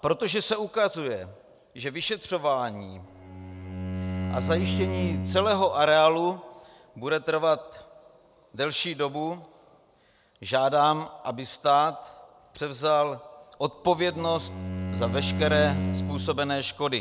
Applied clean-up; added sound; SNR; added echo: none; Bowed string instrument; 4 dB; none.